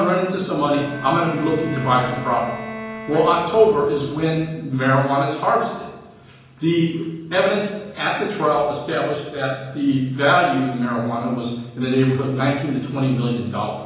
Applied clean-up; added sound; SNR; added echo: none; Bowed string instrument; 13 dB; reverberation time 1.0 s.